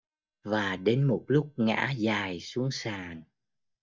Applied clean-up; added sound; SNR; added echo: neural mask model DeepFilterNet 3.